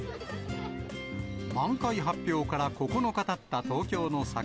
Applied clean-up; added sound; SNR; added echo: none; none; none; none.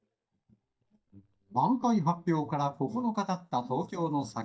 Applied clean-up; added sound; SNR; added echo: neural mask model DeepFilterNet 3.